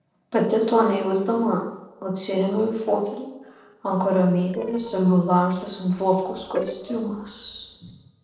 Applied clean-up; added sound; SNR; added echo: neural separator model SepFormer DNS4.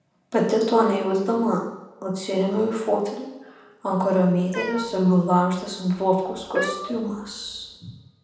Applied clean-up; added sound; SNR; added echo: none; Cat; 13 dB; reverberation time 0.8 s.